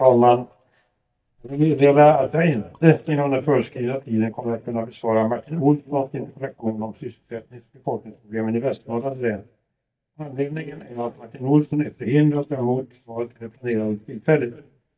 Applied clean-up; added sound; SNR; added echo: neural mask model DeepFilterNet 3.